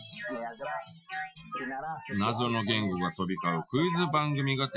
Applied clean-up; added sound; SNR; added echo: classical method Wiener filter.